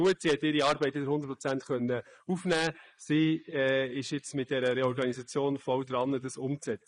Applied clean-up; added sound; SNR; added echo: neural mask model Resemble Enhance denoiser.